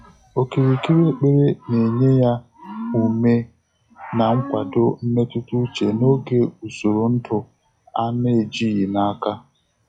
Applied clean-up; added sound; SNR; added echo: classical method log-MMSE.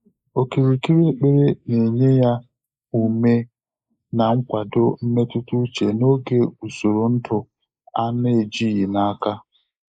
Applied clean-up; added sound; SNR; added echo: neural mask model Resemble Enhance denoiser.